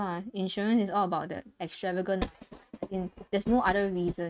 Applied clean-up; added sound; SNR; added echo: neural mask model RNNoise.